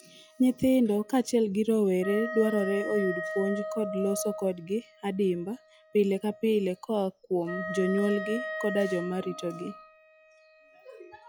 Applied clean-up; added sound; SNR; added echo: classical method log-MMSE.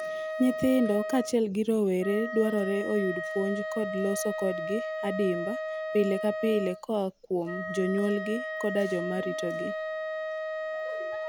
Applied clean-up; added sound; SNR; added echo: none; Wind instrument, woodwind instrument; 5 dB; none.